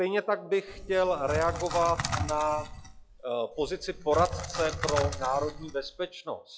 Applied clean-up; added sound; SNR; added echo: classical method log-MMSE.